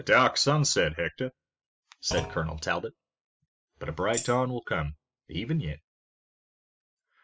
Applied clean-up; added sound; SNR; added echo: classical method spectral subtraction.